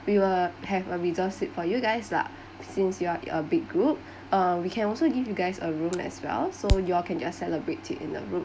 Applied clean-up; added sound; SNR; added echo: none; none; none; none.